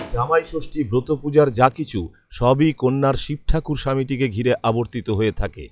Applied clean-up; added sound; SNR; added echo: classical method log-MMSE.